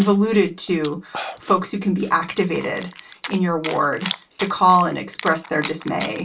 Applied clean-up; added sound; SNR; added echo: none; Chewing, mastication; 15 dB; reverberation time 0.2 s.